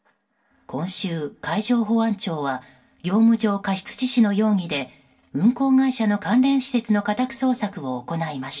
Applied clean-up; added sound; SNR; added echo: none; none; none; reverberation time 0.2 s.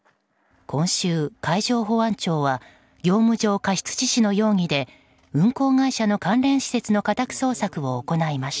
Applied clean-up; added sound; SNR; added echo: none; none; none; none.